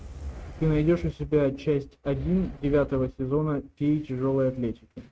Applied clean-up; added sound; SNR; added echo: neural mask model RNNoise.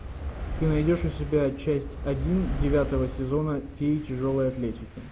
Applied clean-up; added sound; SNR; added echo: none; Fire; 6 dB; none.